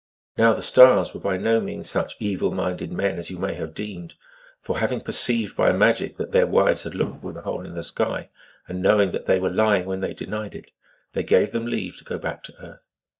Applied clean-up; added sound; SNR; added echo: neural mask model DeepFilterNet 3.